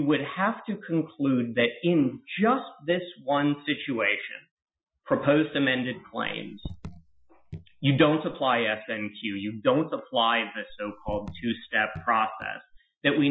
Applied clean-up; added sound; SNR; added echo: classical method Wiener filter.